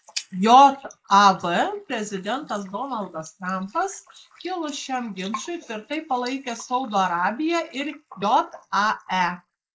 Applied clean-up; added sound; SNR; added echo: neural mask model Resemble Enhance denoiser.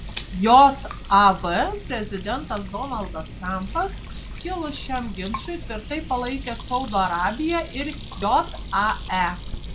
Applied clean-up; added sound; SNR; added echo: none; Chewing, mastication + Sink (filling or washing) / Hands; 10 dB; none.